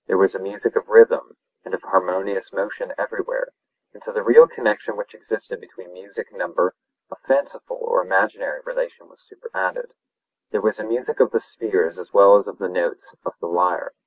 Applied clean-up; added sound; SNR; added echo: none; none; none; none.